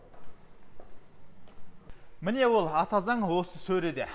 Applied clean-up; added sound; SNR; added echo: none; none; none; none.